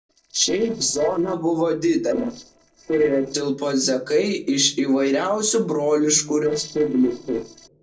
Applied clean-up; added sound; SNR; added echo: neural separator model SepFormer DNS4.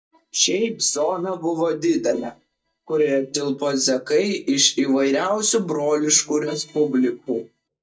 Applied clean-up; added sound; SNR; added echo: neural mask model DeepFilterNet 3.